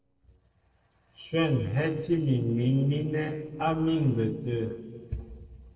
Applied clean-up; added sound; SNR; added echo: neural separator model SepFormer DNS4.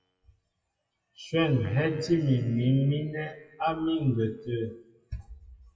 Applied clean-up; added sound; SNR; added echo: classical method WPE with log-MMSE.